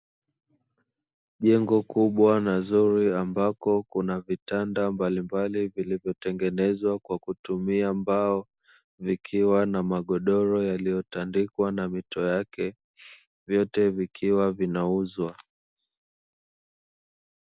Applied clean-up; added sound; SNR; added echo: none; none; none; none.